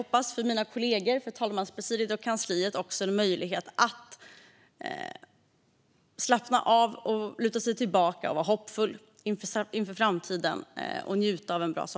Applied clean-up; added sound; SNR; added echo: none; none; none; none.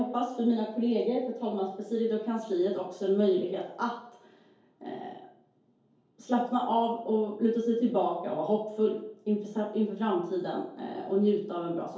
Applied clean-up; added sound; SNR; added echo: none; none; none; reverberation time 2.4 s.